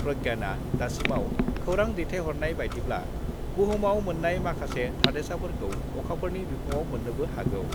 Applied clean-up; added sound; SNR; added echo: none; Clock; 0 dB; none.